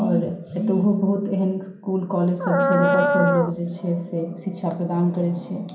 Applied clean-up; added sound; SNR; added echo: none; Dog; -2 dB; reverberation time 0.5 s.